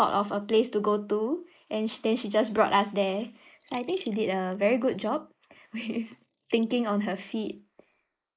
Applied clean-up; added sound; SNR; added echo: neural mask model Resemble Enhance denoiser.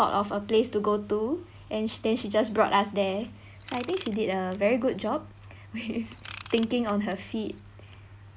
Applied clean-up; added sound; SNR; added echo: none; Ratchet, pawl / Tools; 18 dB; none.